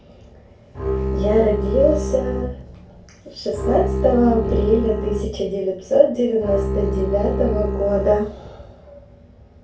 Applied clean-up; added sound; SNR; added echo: none; Bowed string instrument; 3 dB; reverberation time 0.2 s.